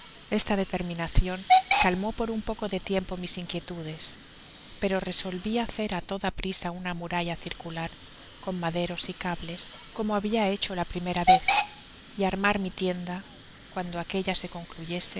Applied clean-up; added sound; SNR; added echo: none; Hiss / Alarm / Train; 2 dB; none.